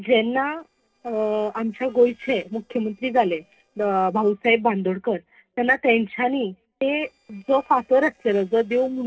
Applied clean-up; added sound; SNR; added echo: neural separator model SepFormer DNS4.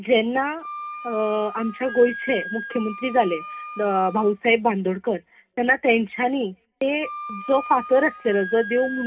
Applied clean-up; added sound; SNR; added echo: none; Wind instrument, woodwind instrument; 13 dB; reverberation time 0.3 s.